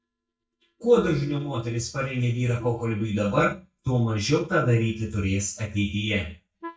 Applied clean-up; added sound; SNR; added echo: neural mask model DeepFilterNet 3.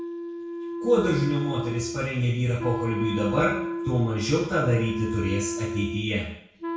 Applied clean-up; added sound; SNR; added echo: none; Wind instrument, woodwind instrument; 6 dB; reverberation time 0.6 s.